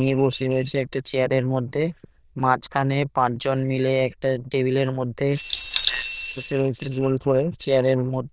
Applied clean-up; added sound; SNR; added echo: neural diffusion model UNIVERSE++.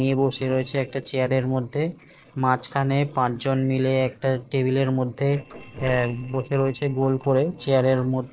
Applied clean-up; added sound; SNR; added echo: neural separator model SepFormer DNS4.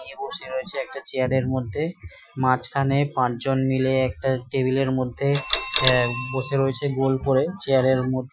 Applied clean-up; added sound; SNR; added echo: classical method Wiener filter.